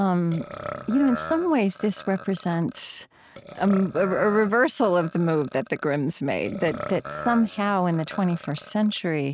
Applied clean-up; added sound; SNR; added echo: neural mask model RNNoise.